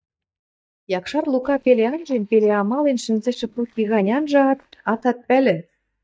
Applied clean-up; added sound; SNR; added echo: neural mask model DeepFilterNet 3.